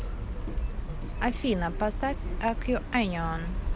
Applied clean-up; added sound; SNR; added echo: none; Bird vocalization, bird call, bird song; 15 dB; none.